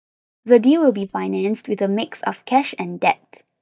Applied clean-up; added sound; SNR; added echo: neural mask model DeepFilterNet 3.